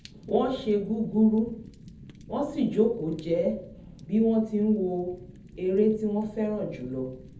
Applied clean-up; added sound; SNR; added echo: none; Fire; 19 dB; reverberation time 0.6 s.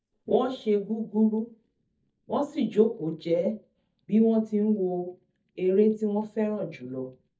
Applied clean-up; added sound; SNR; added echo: neural mask model DeepFilterNet 3.